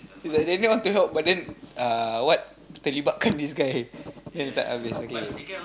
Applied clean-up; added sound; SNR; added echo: none; none; none; none.